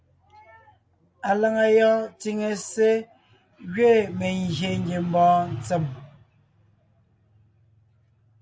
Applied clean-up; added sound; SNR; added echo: none; none; none; none.